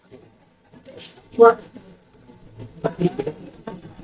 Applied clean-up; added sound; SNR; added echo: neural mask model DeepFilterNet 3.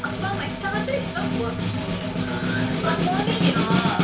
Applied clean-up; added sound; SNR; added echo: none; Snare drum; -3 dB; reverberation time 0.1 s.